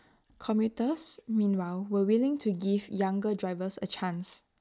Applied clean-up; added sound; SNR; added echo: none; none; none; none.